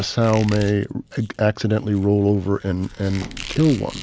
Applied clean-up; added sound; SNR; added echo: none; Squeak; 17 dB; none.